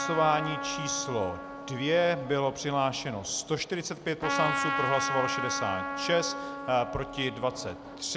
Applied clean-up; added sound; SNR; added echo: none; Trumpet; 5 dB; none.